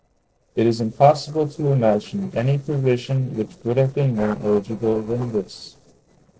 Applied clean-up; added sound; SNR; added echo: neural separator model SepFormer DNS4.